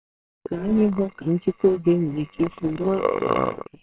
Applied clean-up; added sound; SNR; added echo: neural separator model SepFormer WHAMR!.